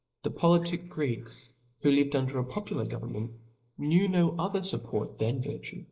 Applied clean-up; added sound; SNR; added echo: neural mask model Resemble Enhance denoiser.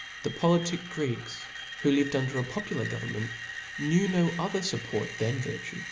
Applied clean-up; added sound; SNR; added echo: none; Screech; 10 dB; none.